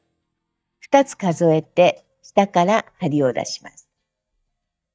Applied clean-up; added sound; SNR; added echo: neural mask model DeepFilterNet 3.